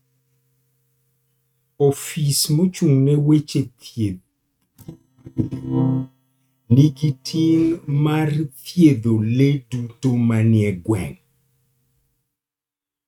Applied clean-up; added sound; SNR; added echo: neural mask model RNNoise.